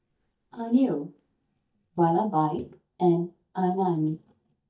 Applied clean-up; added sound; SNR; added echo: neural mask model DeepFilterNet 3.